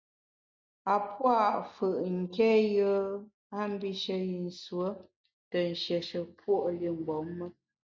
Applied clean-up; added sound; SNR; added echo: none; none; none; none.